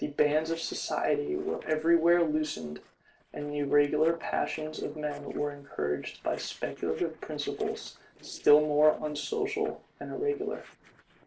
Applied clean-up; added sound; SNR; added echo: neural separator model SepFormer DNS4.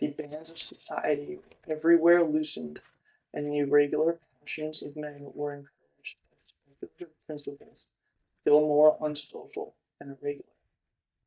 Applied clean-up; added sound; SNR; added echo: neural mask model DeepFilterNet 3.